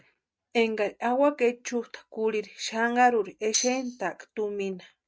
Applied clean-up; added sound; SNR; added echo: neural mask model RNNoise.